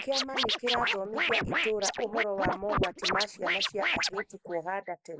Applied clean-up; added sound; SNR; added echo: neural mask model Resemble Enhance denoiser.